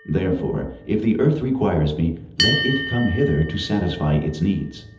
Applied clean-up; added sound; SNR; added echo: none; Bell; 9 dB; reverberation time 1.2 s.